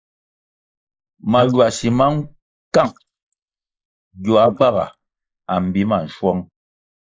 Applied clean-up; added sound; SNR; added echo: neural mask model Resemble Enhance denoiser.